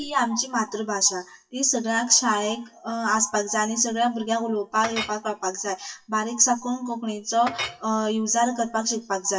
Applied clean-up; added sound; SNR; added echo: classical method WPE with log-MMSE.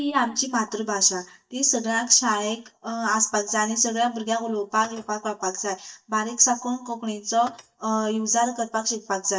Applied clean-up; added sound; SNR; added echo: neural mask model DeepFilterNet 3.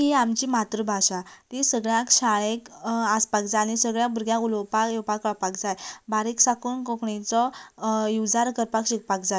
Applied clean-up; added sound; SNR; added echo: none; none; none; none.